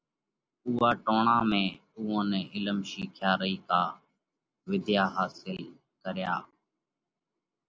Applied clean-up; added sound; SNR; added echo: none; none; none; none.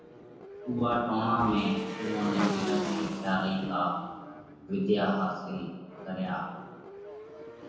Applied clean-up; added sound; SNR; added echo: none; Motorcycle / Engine; 7 dB; reverberation time 1.2 s.